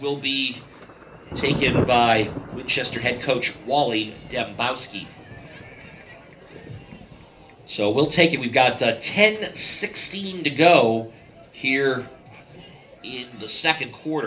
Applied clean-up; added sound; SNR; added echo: none; Thunder; 13 dB; reverberation time 0.3 s.